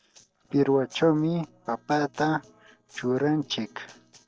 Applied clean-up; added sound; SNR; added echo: neural separator model SepFormer DNS4.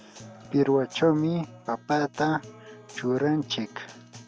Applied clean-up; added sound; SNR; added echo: none; Acoustic guitar; 19 dB; none.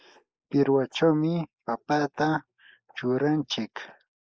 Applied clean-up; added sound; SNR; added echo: neural mask model Resemble Enhance denoiser.